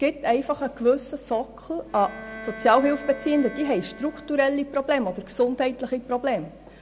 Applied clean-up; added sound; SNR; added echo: none; Bowed string instrument; 16 dB; none.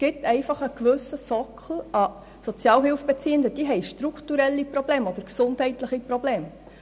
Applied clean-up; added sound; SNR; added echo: none; none; none; none.